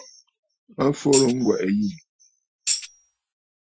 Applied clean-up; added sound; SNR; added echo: classical method Wiener filter.